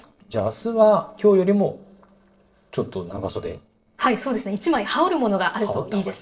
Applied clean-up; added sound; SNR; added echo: neural separator model SepFormer DNS4.